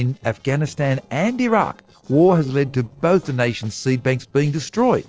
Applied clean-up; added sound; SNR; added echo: neural separator model SepFormer DNS4.